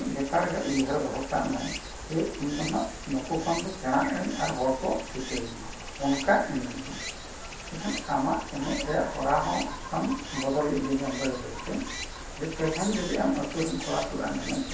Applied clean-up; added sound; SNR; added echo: none; Stream; 9 dB; reverberation time 0.7 s.